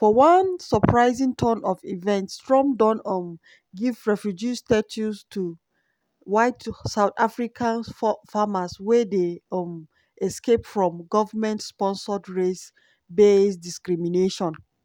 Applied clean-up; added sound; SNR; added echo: none; none; none; none.